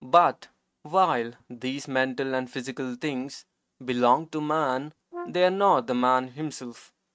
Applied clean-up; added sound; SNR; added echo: neural mask model RNNoise.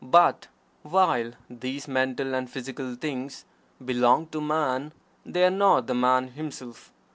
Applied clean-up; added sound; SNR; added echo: none; none; none; none.